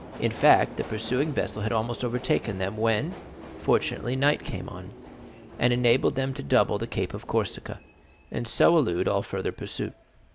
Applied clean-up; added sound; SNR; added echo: none; Subway, metro, underground; 17 dB; none.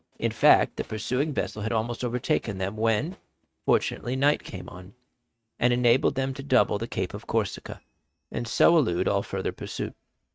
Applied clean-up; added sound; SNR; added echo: neural mask model RNNoise.